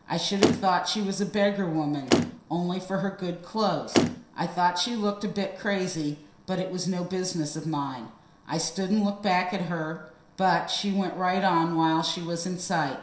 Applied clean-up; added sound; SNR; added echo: none; Motor vehicle (road); 1 dB; reverberation time 0.7 s.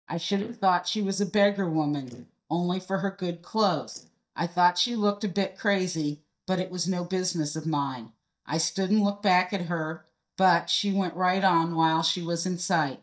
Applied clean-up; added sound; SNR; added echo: neural mask model DeepFilterNet 3.